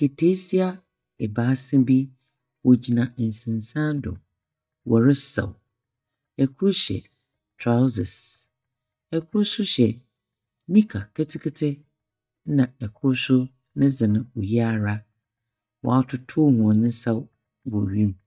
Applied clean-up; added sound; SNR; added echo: neural mask model DeepFilterNet 3.